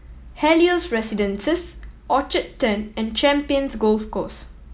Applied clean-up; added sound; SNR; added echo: none; none; none; none.